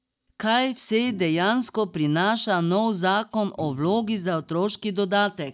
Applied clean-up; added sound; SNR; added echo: neural mask model DeepFilterNet 3.